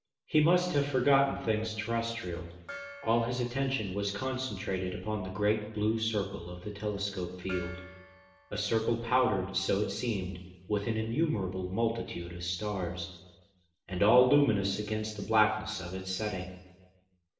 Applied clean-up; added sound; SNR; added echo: none; Gong; 20 dB; reverberation time 0.9 s.